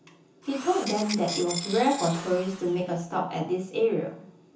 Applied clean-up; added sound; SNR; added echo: none; Tools; 10 dB; reverberation time 0.6 s.